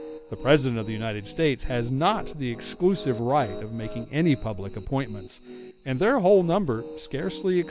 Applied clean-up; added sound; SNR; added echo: none; Piano; 16 dB; none.